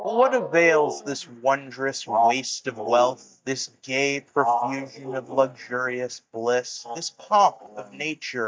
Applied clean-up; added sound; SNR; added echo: neural mask model DeepFilterNet 3.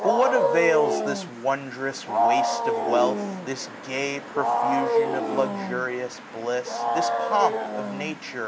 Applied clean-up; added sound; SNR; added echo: none; Wild animals; -1 dB; none.